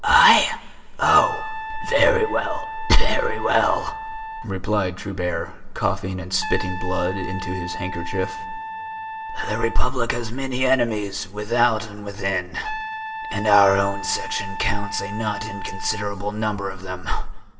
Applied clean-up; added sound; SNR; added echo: none; Trumpet; 11 dB; reverberation time 1.3 s.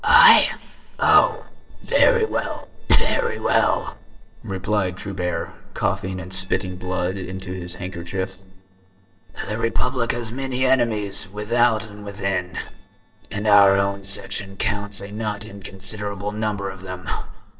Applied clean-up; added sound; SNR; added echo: neural separator model SepFormer DNS4.